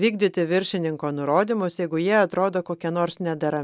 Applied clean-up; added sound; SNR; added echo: none; none; none; none.